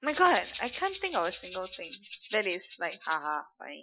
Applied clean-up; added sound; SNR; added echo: classical method Wiener filter.